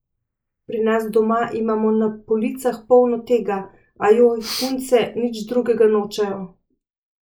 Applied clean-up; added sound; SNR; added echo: neural mask model Resemble Enhance denoiser.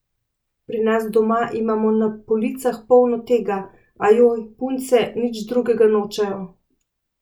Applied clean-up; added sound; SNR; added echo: none; none; none; none.